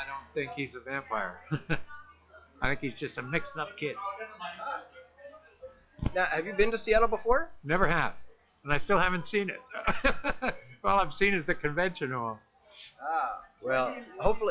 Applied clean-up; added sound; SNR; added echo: classical method log-MMSE.